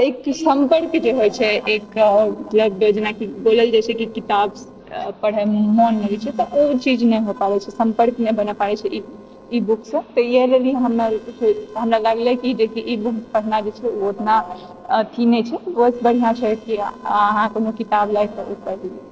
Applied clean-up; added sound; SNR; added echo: neural separator model SepFormer DNS4.